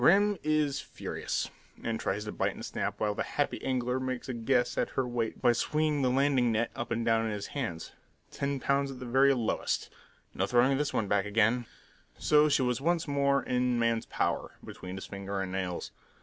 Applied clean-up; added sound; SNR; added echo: none; none; none; none.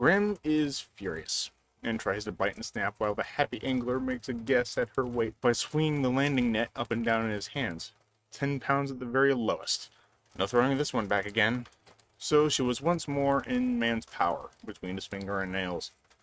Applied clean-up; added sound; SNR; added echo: neural mask model RNNoise.